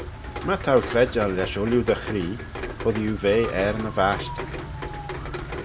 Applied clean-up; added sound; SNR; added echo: none; Rain; 8 dB; none.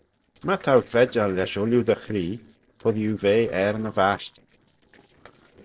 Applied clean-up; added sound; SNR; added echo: neural separator model SepFormer DNS4.